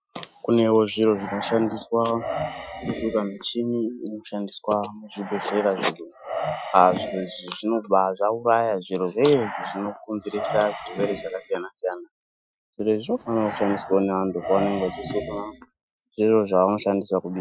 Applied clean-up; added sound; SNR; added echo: classical method Wiener filter.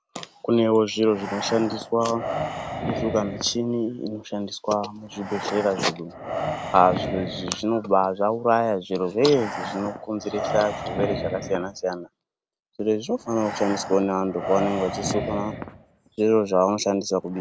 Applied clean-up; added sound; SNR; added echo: none; Breathing; 9 dB; none.